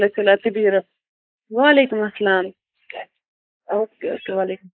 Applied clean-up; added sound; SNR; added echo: neural mask model Resemble Enhance denoiser.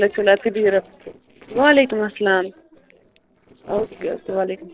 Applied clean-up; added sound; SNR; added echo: neural separator model SepFormer DNS4.